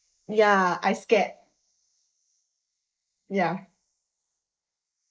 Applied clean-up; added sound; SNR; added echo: neural mask model Resemble Enhance denoiser.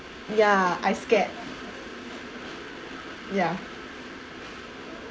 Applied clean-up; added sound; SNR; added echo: none; Train; 10 dB; none.